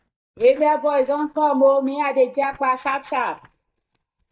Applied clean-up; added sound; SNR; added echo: neural mask model DeepFilterNet 3.